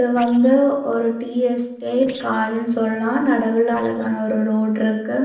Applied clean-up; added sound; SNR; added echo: neural separator model SepFormer DNS4.